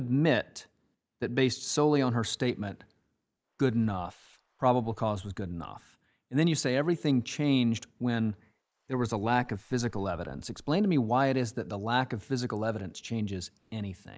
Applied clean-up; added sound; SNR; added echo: neural mask model Resemble Enhance denoiser.